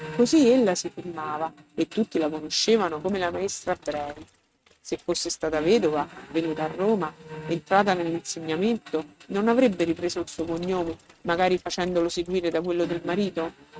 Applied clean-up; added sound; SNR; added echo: neural mask model RNNoise.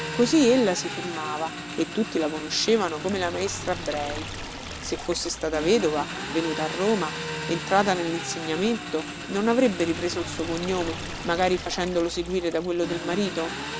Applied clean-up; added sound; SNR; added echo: none; Liquid + Engine; 8 dB; none.